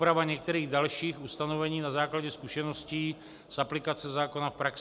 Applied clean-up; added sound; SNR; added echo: none; none; none; none.